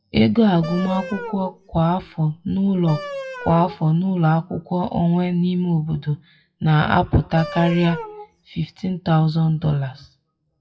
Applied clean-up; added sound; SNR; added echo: classical method WPE with log-MMSE.